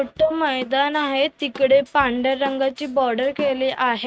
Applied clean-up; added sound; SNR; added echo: neural mask model RNNoise.